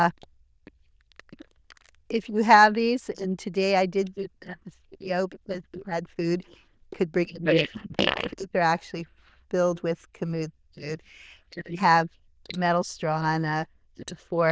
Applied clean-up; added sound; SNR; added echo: neural diffusion model UNIVERSE++.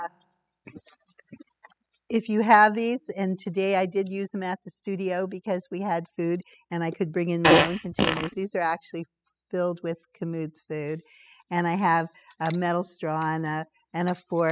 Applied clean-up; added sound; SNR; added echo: classical method spectral subtraction.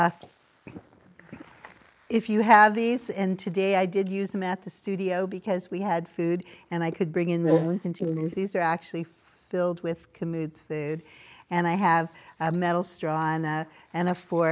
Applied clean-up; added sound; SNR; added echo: neural mask model Resemble Enhance denoiser.